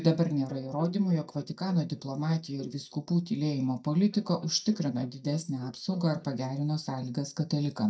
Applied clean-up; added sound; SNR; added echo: neural mask model DeepFilterNet 3.